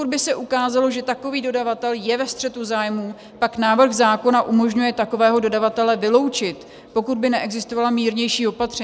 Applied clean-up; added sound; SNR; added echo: none; none; none; none.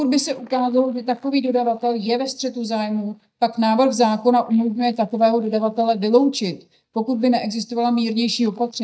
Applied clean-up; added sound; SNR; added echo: neural mask model DeepFilterNet 3.